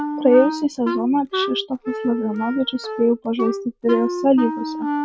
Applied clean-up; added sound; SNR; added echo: none; Wind instrument, woodwind instrument; 6 dB; none.